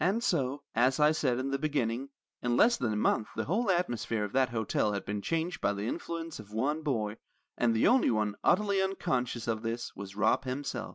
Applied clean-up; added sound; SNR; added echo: none; none; none; none.